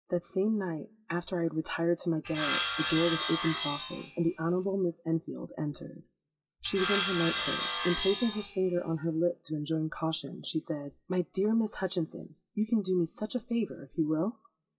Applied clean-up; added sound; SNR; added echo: classical method WPE with log-MMSE.